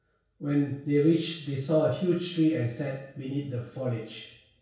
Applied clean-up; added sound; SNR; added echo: none; none; none; reverberation time 0.6 s.